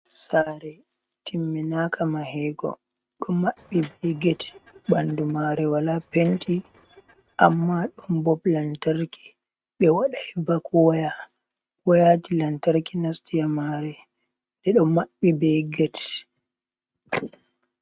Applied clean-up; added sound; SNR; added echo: neural mask model RNNoise.